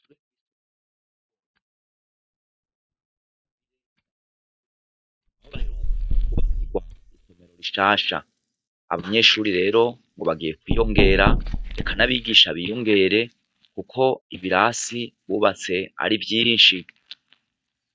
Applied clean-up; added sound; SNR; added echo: neural mask model DeepFilterNet 3.